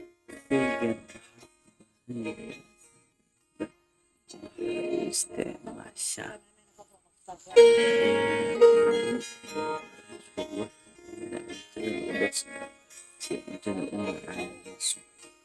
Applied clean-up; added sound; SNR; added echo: neural mask model RNNoise.